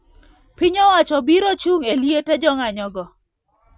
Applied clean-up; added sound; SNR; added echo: none; none; none; none.